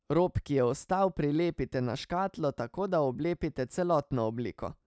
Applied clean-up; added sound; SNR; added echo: none; none; none; none.